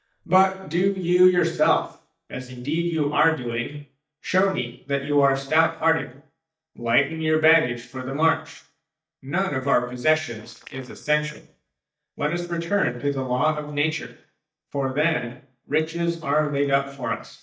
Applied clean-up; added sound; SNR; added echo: neural mask model DeepFilterNet 3.